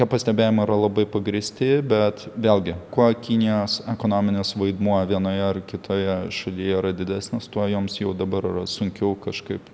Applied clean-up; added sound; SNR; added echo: none; none; none; none.